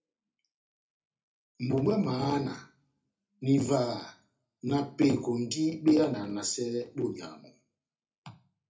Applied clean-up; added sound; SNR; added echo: none; none; none; reverberation time 0.3 s.